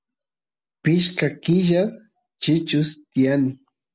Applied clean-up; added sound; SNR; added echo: none; none; none; none.